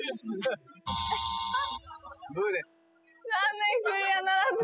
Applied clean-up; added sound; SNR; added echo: classical method spectral subtraction.